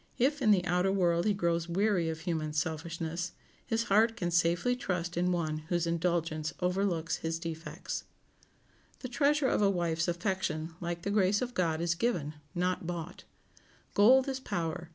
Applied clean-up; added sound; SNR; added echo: none; none; none; none.